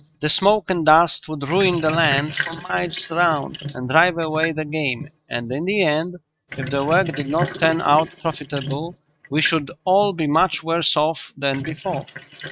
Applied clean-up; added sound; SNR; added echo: neural mask model RNNoise.